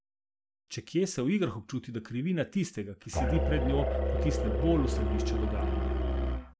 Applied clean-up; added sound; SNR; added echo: none; Musical instrument; -4 dB; none.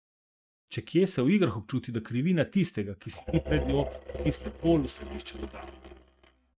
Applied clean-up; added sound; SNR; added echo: neural mask model RNNoise.